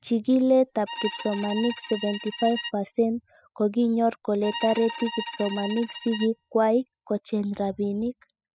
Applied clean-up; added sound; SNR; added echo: classical method spectral subtraction.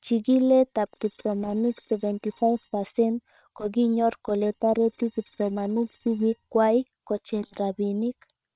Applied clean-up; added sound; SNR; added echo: neural separator model SepFormer WHAM!.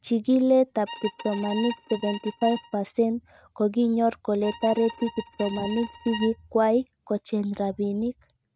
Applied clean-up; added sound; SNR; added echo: neural mask model RNNoise.